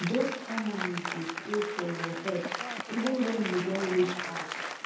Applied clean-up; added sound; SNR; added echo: none; Applause; 5 dB; reverberation time 0.8 s.